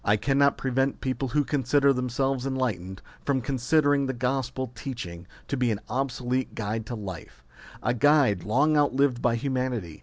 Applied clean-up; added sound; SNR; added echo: none; none; none; none.